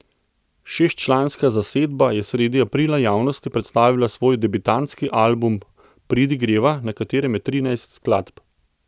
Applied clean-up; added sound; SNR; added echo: none; none; none; none.